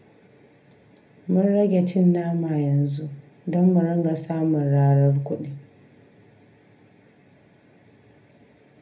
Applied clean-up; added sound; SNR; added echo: none; none; none; reverberation time 0.3 s.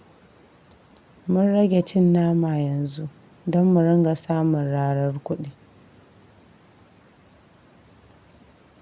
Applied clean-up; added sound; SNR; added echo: none; none; none; none.